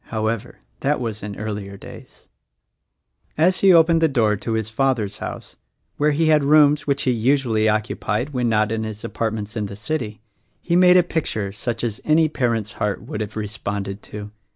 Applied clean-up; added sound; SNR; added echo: none; none; none; none.